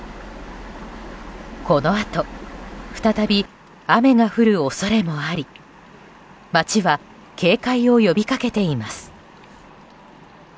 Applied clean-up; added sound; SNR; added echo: none; none; none; none.